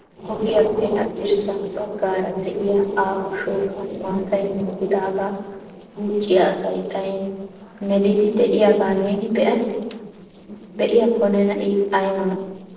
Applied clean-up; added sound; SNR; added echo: neural separator model SepFormer DNS4.